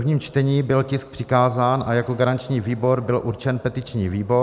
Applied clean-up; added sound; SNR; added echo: none; none; none; none.